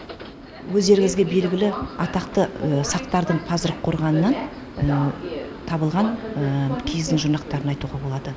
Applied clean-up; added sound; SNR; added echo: none; Subway, metro, underground; 10 dB; none.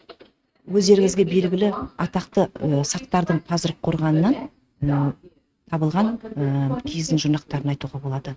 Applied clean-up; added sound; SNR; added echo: neural mask model RNNoise.